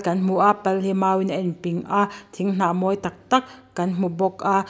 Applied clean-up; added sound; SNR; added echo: none; none; none; none.